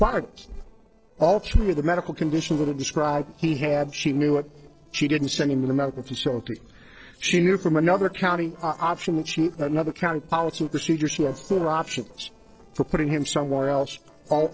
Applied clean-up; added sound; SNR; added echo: neural separator model SepFormer DNS4.